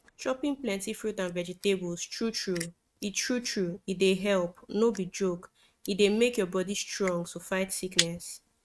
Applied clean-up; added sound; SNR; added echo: neural mask model RNNoise.